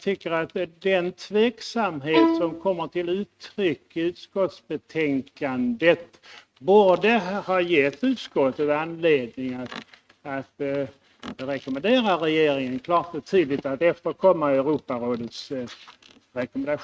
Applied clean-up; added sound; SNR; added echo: neural mask model RNNoise.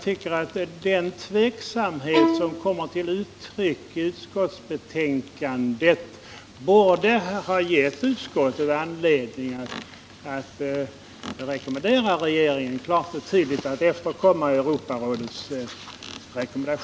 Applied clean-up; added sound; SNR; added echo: none; Bowed string instrument; 1 dB; none.